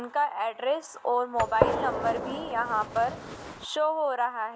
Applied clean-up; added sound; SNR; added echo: none; Gunshot, gunfire; 2 dB; none.